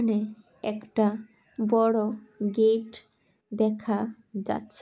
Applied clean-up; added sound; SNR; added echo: none; none; none; none.